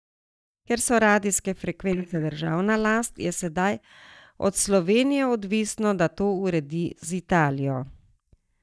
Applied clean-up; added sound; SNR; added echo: neural mask model DeepFilterNet 3.